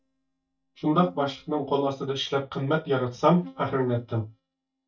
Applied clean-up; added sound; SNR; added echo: neural mask model DeepFilterNet 3.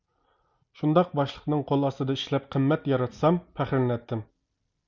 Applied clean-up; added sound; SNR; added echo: none; none; none; none.